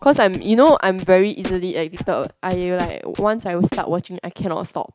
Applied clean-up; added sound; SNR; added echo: neural mask model RNNoise.